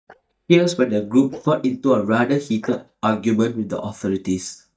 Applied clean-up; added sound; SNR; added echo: neural mask model DeepFilterNet 3.